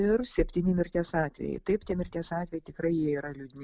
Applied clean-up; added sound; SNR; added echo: none; none; none; none.